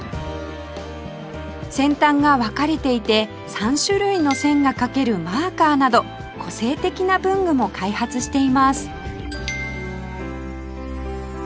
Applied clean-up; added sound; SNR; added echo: none; none; none; none.